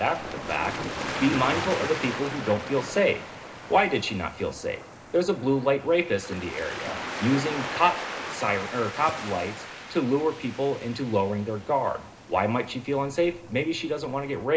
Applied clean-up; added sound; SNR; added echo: none; Waves, surf; 9 dB; reverberation time 0.2 s.